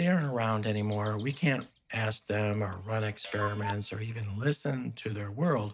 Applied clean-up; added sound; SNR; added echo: neural mask model RNNoise.